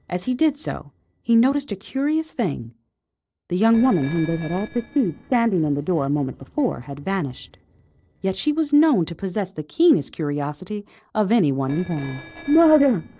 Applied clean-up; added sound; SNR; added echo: neural separator model SepFormer DNS4.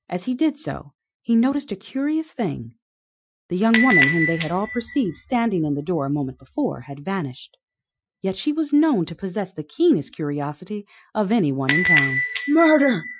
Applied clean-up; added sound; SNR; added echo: classical method Wiener filter.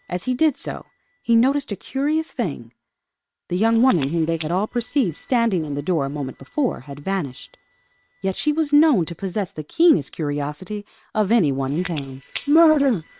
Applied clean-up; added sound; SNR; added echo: neural separator model SepFormer WHAM!.